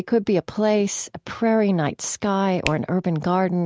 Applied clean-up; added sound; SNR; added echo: neural mask model RNNoise.